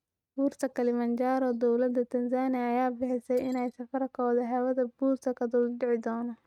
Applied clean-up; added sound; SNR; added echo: neural mask model RNNoise.